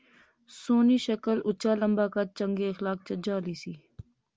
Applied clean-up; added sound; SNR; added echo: none; none; none; none.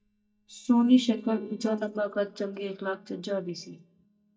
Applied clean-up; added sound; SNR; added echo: neural mask model DeepFilterNet 3.